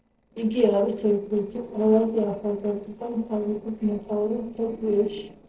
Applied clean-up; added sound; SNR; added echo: neural separator model SepFormer DNS4.